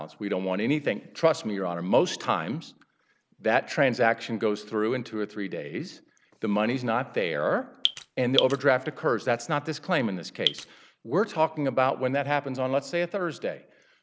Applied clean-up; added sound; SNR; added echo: none; Drip; 3 dB; none.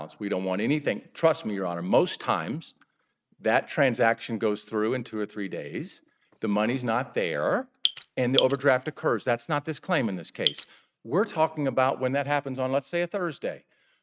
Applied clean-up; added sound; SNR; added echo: neural mask model RNNoise.